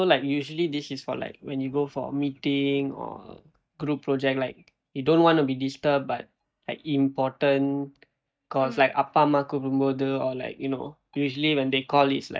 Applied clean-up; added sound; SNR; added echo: neural mask model DeepFilterNet 3.